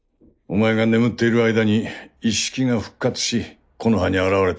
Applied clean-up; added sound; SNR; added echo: neural mask model Resemble Enhance denoiser.